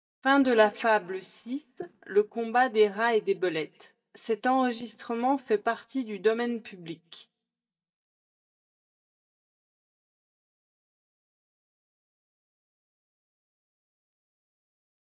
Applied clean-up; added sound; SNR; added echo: neural mask model DeepFilterNet 3.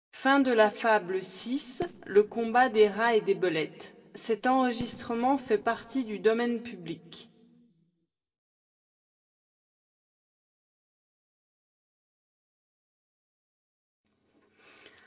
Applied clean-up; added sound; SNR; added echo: neural separator model SepFormer DNS4.